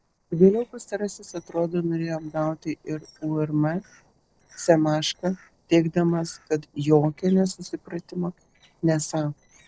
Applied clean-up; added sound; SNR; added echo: neural separator model SepFormer DNS4.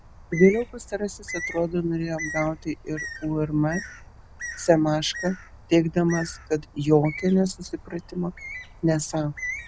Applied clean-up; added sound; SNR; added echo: none; Bird; 13 dB; none.